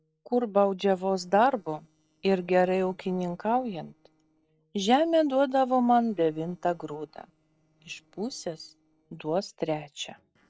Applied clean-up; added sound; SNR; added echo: neural separator model SepFormer DNS4.